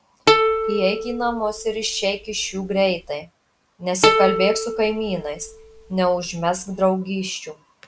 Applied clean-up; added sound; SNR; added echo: none; Plucked string instrument; 0 dB; none.